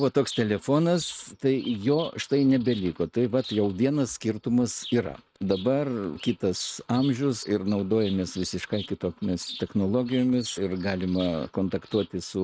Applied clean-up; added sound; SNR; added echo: neural mask model RNNoise.